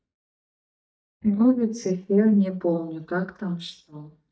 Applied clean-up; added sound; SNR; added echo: neural mask model DeepFilterNet 3.